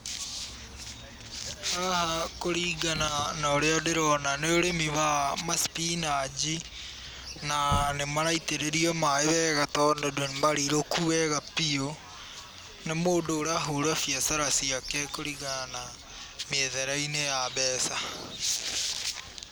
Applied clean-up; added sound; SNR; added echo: none; Chirp, tweet; 15 dB; none.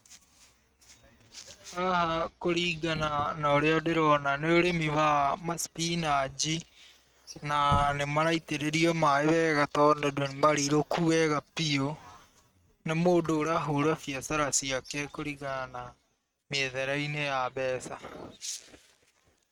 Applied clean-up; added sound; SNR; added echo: neural mask model RNNoise.